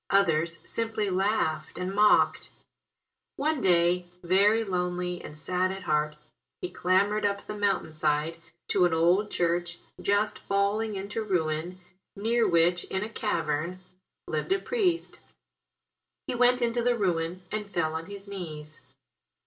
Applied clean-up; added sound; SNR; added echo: none; none; none; reverberation time 0.2 s.